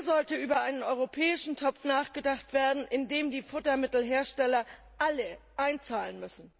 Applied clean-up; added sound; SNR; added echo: none; none; none; none.